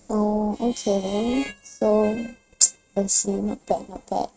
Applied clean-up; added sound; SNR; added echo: neural mask model RNNoise.